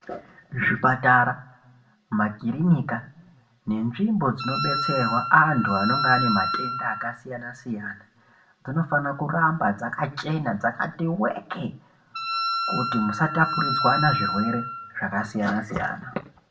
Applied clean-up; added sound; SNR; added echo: none; Wind instrument, woodwind instrument; 3 dB; reverberation time 0.4 s.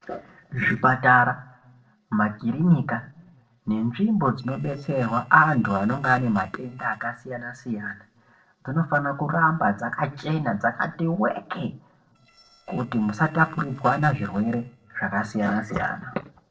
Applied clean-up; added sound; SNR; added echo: neural separator model SepFormer DNS4.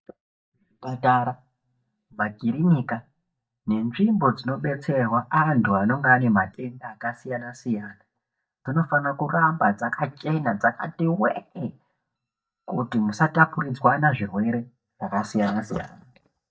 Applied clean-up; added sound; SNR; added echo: neural mask model DeepFilterNet 3.